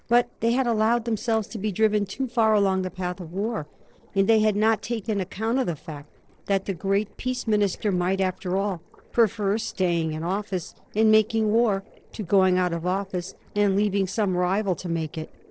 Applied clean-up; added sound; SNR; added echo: neural separator model SepFormer DNS4.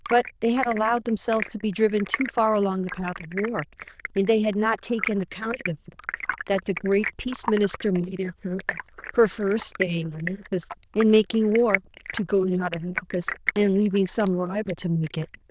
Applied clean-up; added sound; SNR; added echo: neural diffusion model UNIVERSE++.